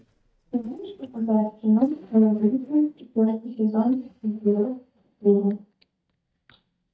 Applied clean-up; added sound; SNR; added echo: neural mask model DeepFilterNet 3.